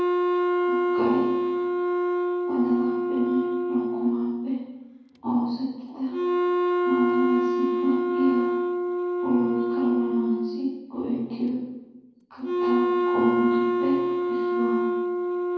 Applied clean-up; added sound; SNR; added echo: none; Wind instrument, woodwind instrument; -3 dB; reverberation time 1.3 s.